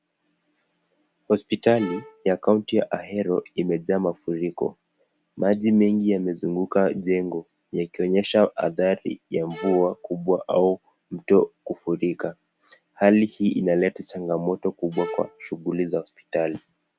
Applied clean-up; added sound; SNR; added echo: none; Bowed string instrument; 14 dB; none.